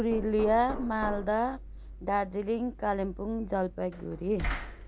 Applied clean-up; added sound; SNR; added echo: none; Knock; 9 dB; none.